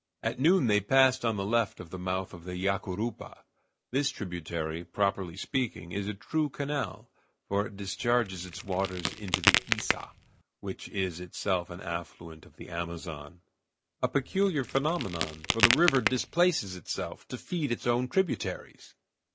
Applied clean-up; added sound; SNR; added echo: none; Crack; 1 dB; none.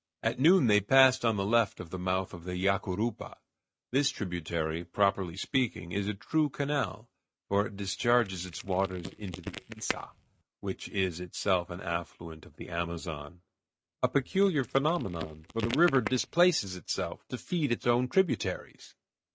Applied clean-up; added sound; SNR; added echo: neural mask model RNNoise.